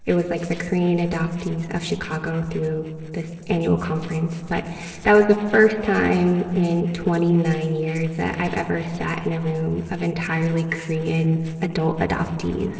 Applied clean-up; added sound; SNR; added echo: neural separator model SepFormer DNS4.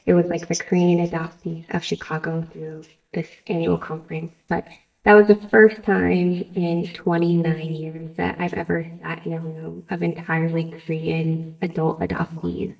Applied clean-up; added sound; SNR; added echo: neural mask model DeepFilterNet 3.